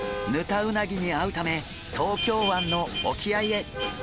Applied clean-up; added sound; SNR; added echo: none; Vehicle horn, car horn, honking; 8 dB; none.